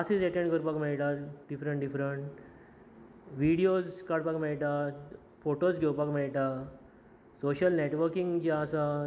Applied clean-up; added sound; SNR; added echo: none; none; none; none.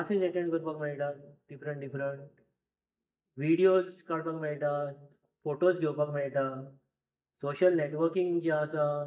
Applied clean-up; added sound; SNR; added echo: neural mask model DeepFilterNet 3.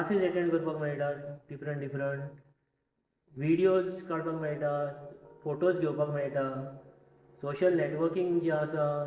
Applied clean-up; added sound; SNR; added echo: neural separator model SepFormer DNS4.